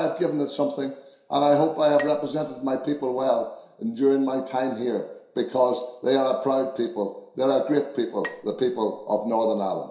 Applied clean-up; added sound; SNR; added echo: none; Bowed string instrument; 19 dB; reverberation time 0.7 s.